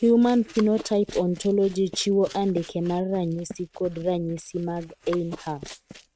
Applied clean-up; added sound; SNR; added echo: neural mask model RNNoise.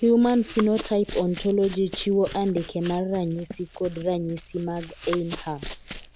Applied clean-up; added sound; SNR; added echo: none; Run; 14 dB; none.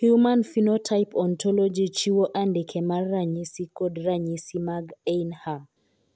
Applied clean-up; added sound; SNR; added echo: none; none; none; none.